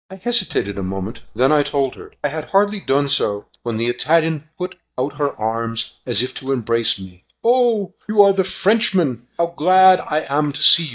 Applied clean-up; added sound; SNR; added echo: neural mask model DeepFilterNet 3.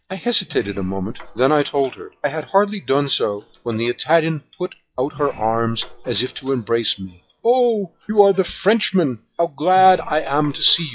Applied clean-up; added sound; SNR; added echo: classical method WPE with log-MMSE.